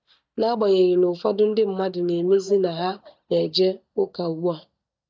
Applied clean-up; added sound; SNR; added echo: neural mask model DeepFilterNet 3.